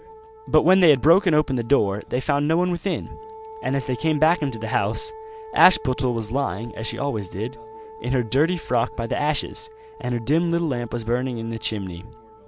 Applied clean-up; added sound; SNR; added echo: none; Wind instrument, woodwind instrument; 18 dB; none.